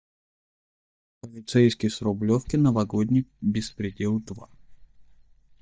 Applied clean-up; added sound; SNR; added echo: neural mask model DeepFilterNet 3.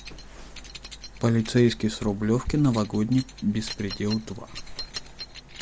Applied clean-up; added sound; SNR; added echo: none; Keys jangling; 16 dB; none.